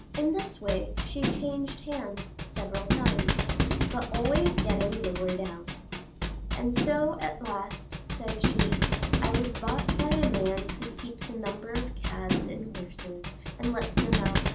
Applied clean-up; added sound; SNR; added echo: none; Thump, thud; -3 dB; none.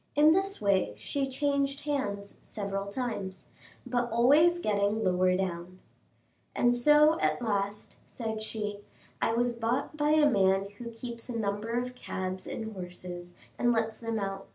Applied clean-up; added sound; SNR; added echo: none; none; none; none.